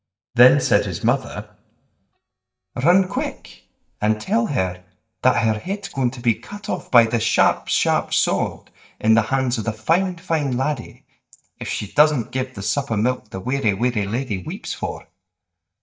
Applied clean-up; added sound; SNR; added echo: neural mask model DeepFilterNet 3.